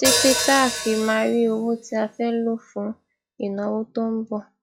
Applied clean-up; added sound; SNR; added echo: classical method log-MMSE.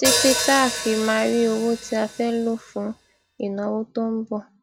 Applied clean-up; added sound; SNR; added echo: none; Hi-hat; 5 dB; none.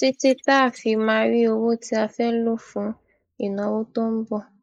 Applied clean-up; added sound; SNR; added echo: neural mask model Resemble Enhance denoiser.